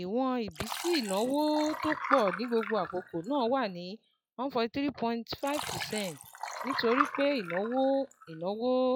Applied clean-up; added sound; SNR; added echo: classical method log-MMSE.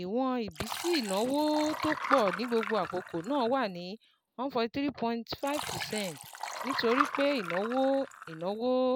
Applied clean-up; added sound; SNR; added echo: none; Liquid; 7 dB; none.